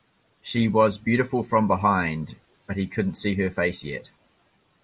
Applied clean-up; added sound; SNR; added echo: none; none; none; none.